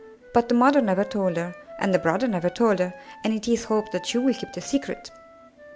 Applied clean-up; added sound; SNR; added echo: none; Wind instrument, woodwind instrument; 19 dB; none.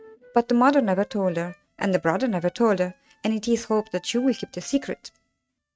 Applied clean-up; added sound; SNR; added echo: neural mask model RNNoise.